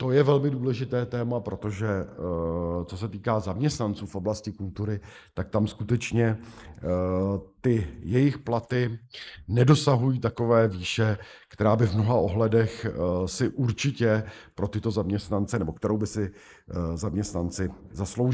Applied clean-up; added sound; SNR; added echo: neural mask model Resemble Enhance denoiser.